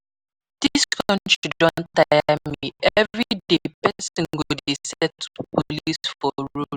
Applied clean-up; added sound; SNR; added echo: none; none; none; none.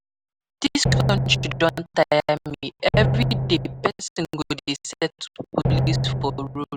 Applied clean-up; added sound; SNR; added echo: none; Drum; -3 dB; none.